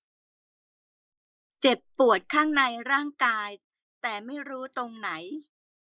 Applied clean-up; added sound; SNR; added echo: neural mask model Resemble Enhance denoiser.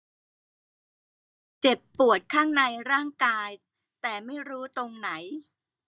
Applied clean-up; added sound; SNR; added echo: neural mask model DeepFilterNet 3.